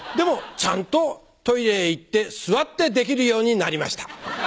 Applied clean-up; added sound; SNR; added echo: none; none; none; none.